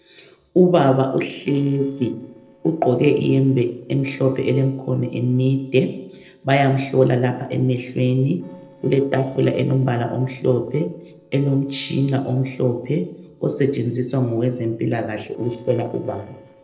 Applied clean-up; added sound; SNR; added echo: neural separator model SepFormer DNS4.